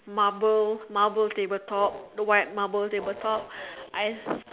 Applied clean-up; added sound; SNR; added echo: none; none; none; none.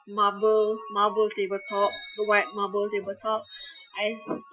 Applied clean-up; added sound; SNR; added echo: classical method Wiener filter.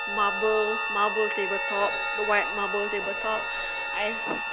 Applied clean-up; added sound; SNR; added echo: none; Piano + Bowed string instrument; 1 dB; none.